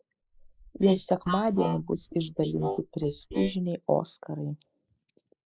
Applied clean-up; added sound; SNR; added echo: neural mask model Resemble Enhance denoiser.